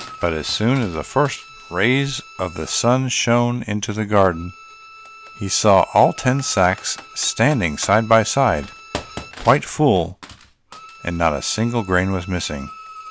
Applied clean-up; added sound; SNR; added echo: none; Computer keyboard + Bowed string instrument; 19 dB; none.